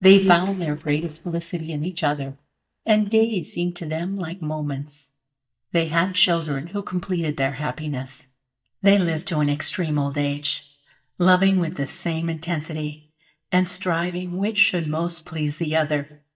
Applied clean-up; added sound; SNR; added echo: neural mask model DeepFilterNet 3.